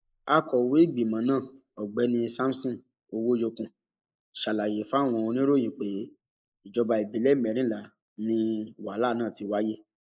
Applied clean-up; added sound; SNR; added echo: neural mask model Resemble Enhance denoiser.